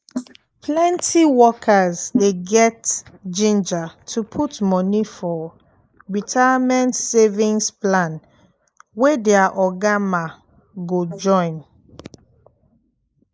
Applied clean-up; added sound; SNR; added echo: neural mask model Resemble Enhance denoiser.